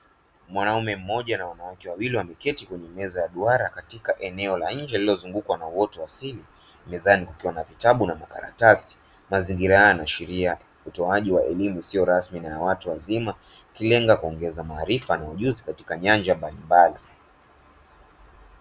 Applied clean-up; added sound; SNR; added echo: none; none; none; none.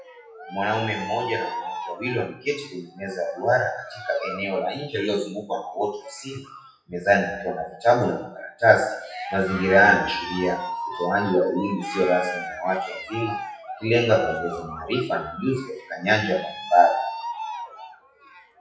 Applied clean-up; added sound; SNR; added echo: classical method WPE with log-MMSE.